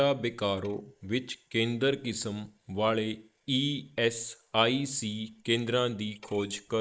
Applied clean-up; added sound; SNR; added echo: neural mask model Resemble Enhance denoiser.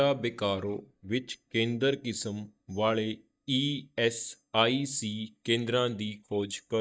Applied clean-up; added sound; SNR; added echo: neural mask model DeepFilterNet 3.